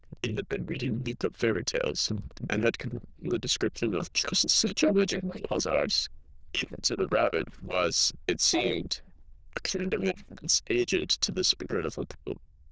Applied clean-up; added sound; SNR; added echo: neural diffusion model UNIVERSE++.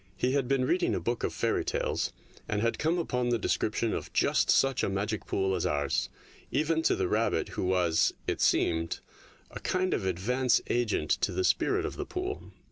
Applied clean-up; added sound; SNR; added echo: none; none; none; none.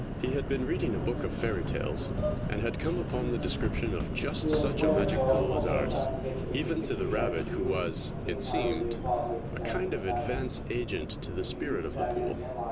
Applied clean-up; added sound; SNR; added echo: none; Subway, metro, underground; -2 dB; none.